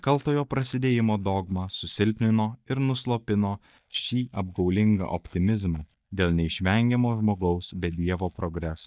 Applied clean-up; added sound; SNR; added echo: neural mask model DeepFilterNet 3.